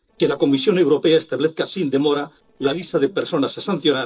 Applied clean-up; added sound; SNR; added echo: neural separator model SepFormer DNS4.